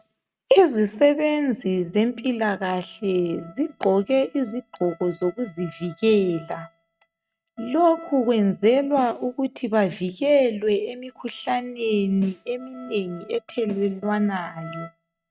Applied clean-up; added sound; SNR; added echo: neural mask model RNNoise.